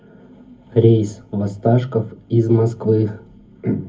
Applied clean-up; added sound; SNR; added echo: none; none; none; reverberation time 0.3 s.